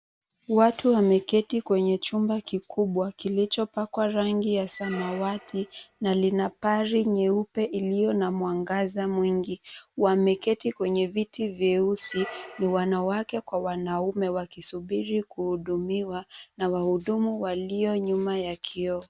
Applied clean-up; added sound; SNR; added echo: none; Squeak; 18 dB; none.